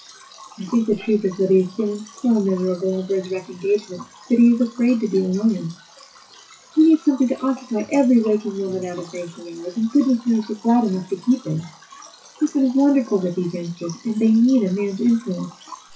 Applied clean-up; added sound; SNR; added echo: classical method WPE with log-MMSE.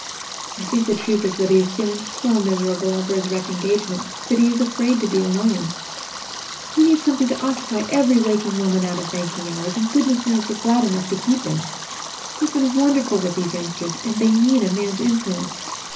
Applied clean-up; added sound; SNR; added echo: none; Stream; 11 dB; reverberation time 0.4 s.